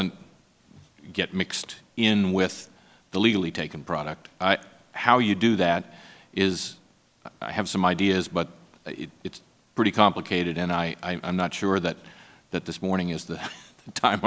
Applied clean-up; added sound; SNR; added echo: none; none; none; none.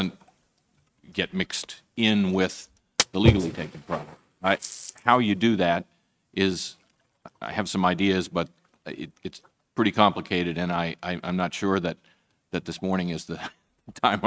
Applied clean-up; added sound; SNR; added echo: neural mask model RNNoise.